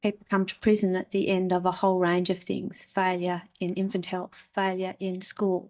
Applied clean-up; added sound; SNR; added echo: neural mask model DeepFilterNet 3.